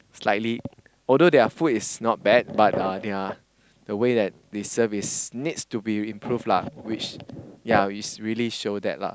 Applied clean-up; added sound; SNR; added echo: none; none; none; none.